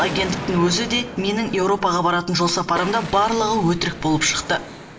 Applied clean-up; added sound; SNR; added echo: none; Explosion; 13 dB; reverberation time 1.4 s.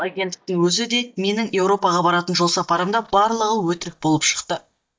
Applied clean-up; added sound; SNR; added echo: neural mask model DeepFilterNet 3.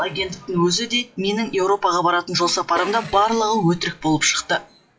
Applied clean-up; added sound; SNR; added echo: classical method WPE with log-MMSE.